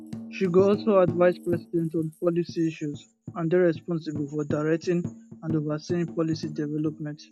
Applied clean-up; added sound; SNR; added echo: none; Tambourine; 13 dB; none.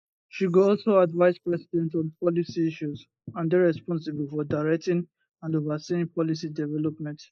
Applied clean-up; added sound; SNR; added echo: neural mask model Resemble Enhance denoiser.